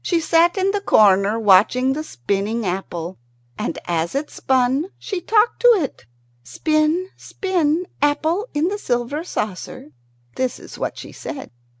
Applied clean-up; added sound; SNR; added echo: none; none; none; none.